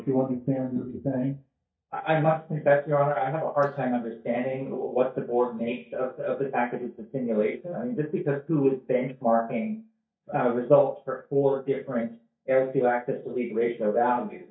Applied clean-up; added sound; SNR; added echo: neural mask model DeepFilterNet 3.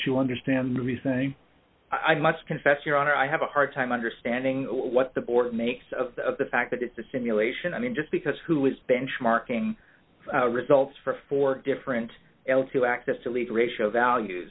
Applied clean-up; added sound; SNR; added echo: none; none; none; none.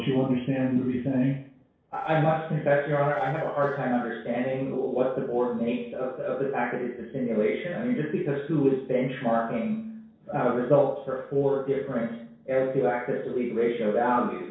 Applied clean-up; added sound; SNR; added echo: neural separator model SepFormer DNS4.